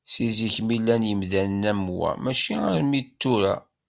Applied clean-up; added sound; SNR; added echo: none; none; none; none.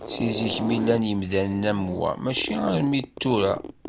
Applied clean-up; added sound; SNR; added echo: none; Zipper (clothing); 10 dB; none.